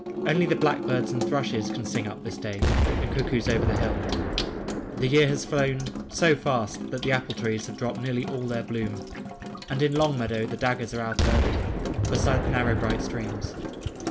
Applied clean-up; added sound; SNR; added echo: none; Sink (filling or washing) / Water tap, faucet + Explosion; 1 dB; none.